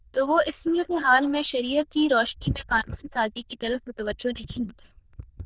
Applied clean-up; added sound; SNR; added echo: neural diffusion model UNIVERSE++.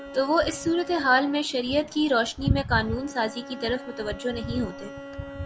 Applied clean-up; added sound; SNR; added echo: none; Bowed string instrument; 16 dB; none.